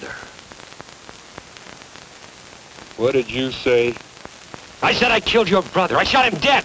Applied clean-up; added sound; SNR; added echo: none; none; none; none.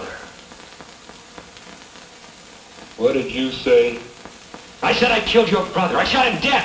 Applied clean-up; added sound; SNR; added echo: none; none; none; reverberation time 0.8 s.